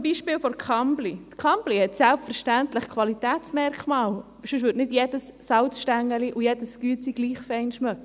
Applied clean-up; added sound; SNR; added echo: none; none; none; none.